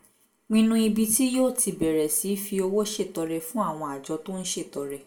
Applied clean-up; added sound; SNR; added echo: none; none; none; reverberation time 0.3 s.